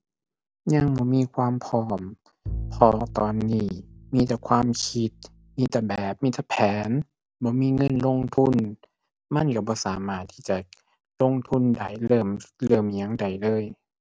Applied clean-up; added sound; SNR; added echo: none; Bowed string instrument; 13 dB; none.